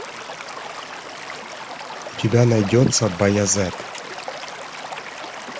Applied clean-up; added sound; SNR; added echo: none; Stream / Liquid; 10 dB; none.